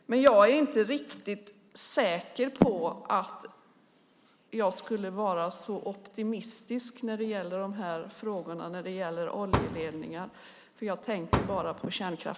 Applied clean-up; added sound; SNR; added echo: none; Fireworks; 3 dB; none.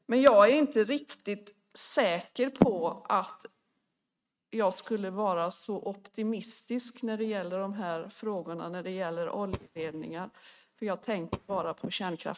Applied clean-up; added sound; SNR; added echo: neural mask model RNNoise.